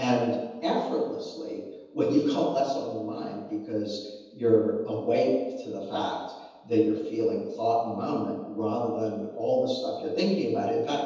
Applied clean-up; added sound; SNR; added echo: none; none; none; reverberation time 1.1 s.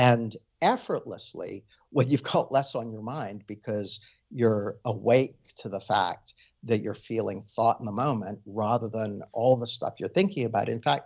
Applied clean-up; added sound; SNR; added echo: none; none; none; none.